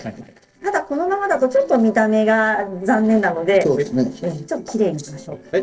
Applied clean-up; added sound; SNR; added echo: neural separator model SepFormer DNS4.